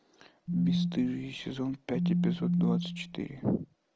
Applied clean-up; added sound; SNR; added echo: none; Telephone; -4 dB; none.